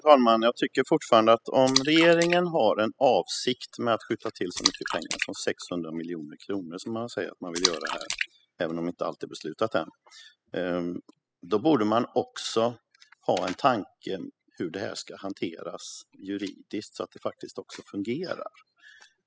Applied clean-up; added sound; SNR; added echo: classical method spectral subtraction.